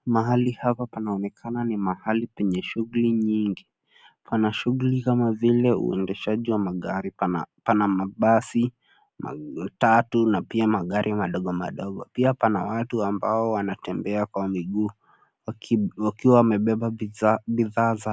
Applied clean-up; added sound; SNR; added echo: none; none; none; none.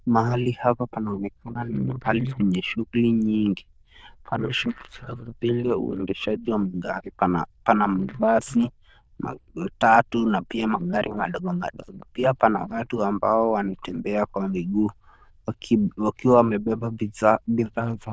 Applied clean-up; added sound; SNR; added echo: neural diffusion model UNIVERSE++.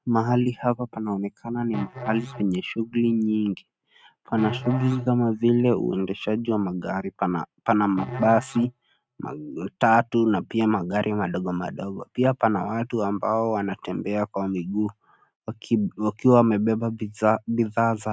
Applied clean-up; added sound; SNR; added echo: neural mask model RNNoise.